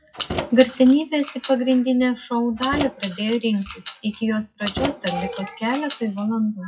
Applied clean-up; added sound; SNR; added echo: classical method WPE with log-MMSE.